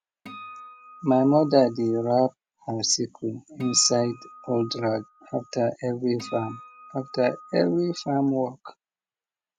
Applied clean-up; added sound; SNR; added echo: none; Acoustic guitar; 19 dB; none.